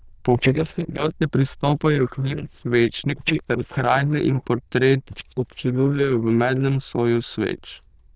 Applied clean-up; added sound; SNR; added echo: neural diffusion model UNIVERSE++.